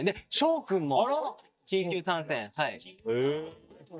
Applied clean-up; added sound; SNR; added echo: neural mask model DeepFilterNet 3.